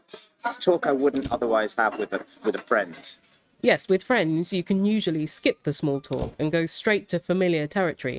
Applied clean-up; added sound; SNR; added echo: neural mask model RNNoise.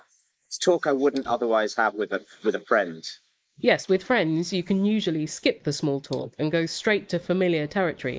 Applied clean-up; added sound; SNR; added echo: neural mask model Resemble Enhance denoiser.